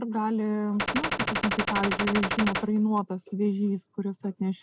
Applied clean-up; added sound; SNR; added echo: none; Gunshot, gunfire; 1 dB; none.